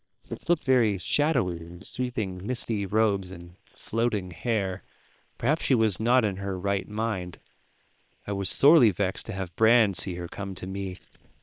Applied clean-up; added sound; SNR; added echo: neural separator model SepFormer WHAM!.